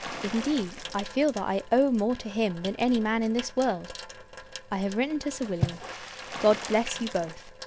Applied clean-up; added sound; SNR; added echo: none; Water / Splash, splatter + Sink (filling or washing) / Water tap, faucet; 11 dB; none.